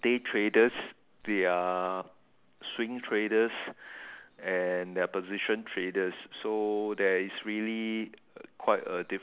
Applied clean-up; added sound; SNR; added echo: none; none; none; none.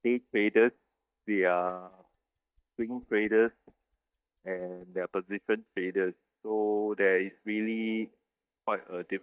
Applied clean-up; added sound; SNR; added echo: neural mask model DeepFilterNet 3.